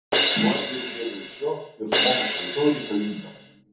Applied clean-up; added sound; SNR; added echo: none; Crash cymbal; 0 dB; reverberation time 0.6 s.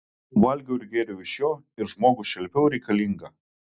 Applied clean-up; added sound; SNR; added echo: none; none; none; none.